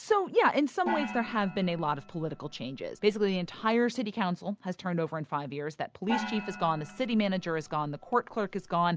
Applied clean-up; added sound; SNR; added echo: none; Gong; 11 dB; none.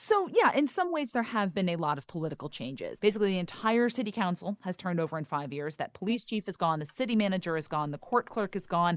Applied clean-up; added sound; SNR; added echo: neural mask model Resemble Enhance denoiser.